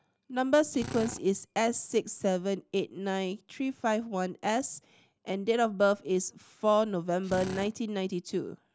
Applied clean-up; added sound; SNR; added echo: none; Drill; 11 dB; none.